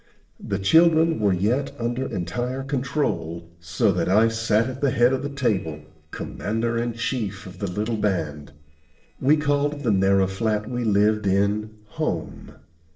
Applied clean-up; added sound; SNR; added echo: neural separator model SepFormer DNS4.